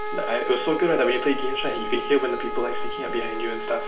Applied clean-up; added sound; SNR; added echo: none; Wind instrument, woodwind instrument; 7 dB; reverberation time 0.3 s.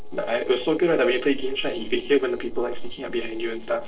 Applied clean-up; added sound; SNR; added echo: neural separator model SepFormer DNS4.